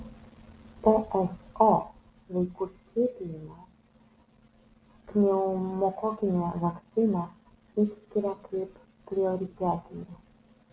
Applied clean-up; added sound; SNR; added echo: none; none; none; none.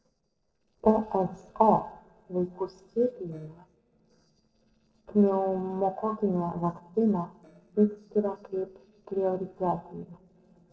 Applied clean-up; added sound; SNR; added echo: neural separator model SepFormer DNS4.